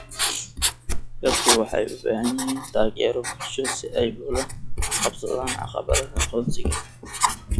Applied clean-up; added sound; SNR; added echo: classical method log-MMSE.